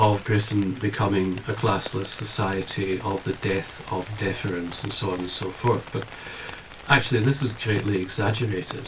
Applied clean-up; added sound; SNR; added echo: none; Rain; 16 dB; reverberation time 0.2 s.